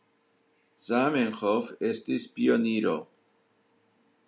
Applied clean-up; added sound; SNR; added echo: none; none; none; none.